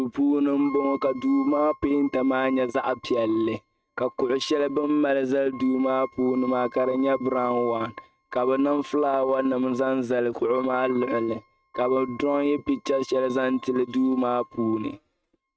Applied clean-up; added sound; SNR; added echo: neural mask model RNNoise.